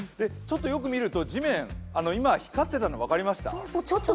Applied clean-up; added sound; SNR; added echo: none; none; none; none.